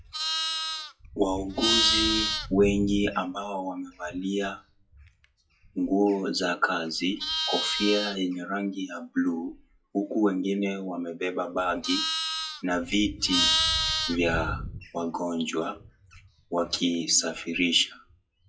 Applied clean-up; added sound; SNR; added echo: classical method WPE with log-MMSE.